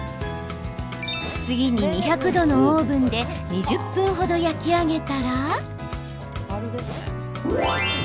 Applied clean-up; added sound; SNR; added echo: none; Zipper (clothing); 17 dB; none.